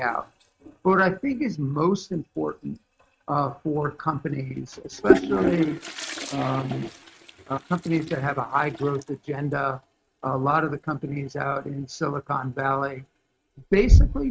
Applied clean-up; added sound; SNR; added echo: neural mask model RNNoise.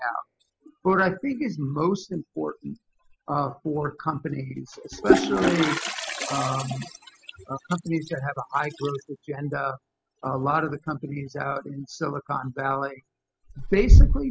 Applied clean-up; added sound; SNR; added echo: classical method spectral subtraction.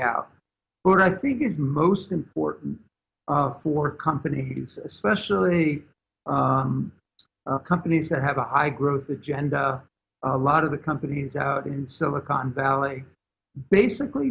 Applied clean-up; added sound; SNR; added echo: none; none; none; none.